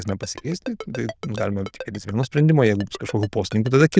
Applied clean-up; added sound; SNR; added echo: neural diffusion model UNIVERSE++.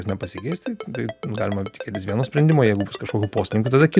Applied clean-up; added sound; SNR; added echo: none; Ringtone; 15 dB; none.